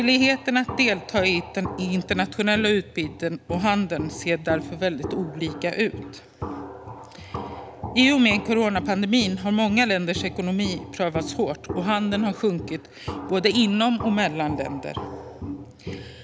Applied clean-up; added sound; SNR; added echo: none; Walk, footsteps; 11 dB; none.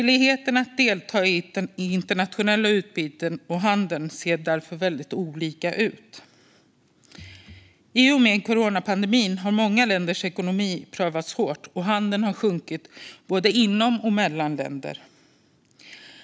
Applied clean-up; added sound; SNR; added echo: none; none; none; none.